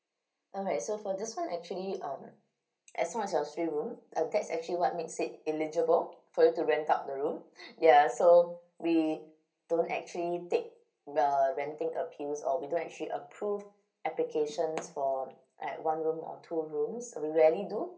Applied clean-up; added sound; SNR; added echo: none; none; none; reverberation time 0.3 s.